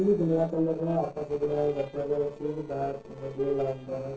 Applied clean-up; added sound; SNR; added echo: neural separator model SepFormer DNS4.